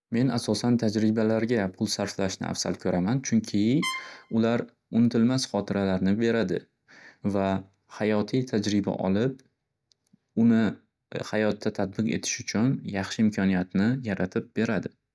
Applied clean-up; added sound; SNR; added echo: none; Trumpet; 10 dB; none.